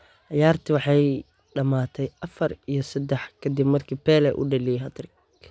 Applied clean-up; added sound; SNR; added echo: none; none; none; none.